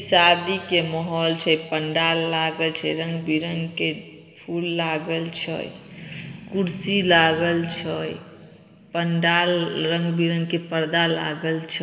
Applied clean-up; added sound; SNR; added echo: none; Rattle; 15 dB; reverberation time 2.1 s.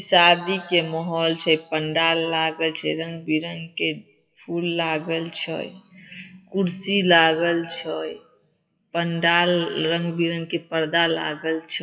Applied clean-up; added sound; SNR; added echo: classical method WPE with log-MMSE.